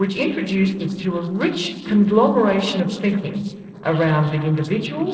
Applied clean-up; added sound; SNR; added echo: neural separator model SepFormer DNS4.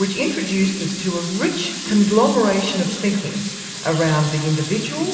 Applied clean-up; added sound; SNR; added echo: none; Sink (filling or washing) / Water tap, faucet; 11 dB; reverberation time 2.5 s.